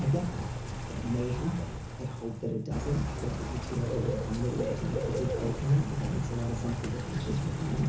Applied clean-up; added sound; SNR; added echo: none; Bird / Rain; 3 dB; reverberation time 0.7 s.